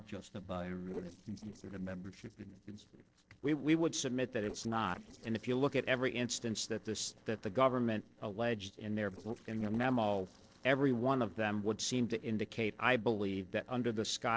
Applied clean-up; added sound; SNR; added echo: neural separator model SepFormer DNS4.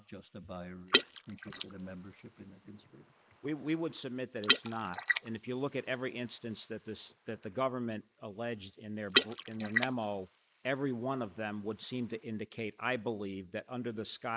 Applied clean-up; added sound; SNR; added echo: neural mask model Resemble Enhance denoiser.